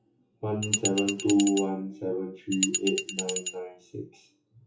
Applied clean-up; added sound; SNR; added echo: classical method WPE with log-MMSE.